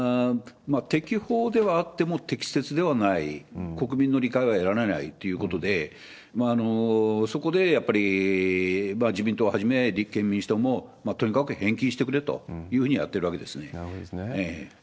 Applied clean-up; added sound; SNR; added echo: neural separator model SepFormer DNS4.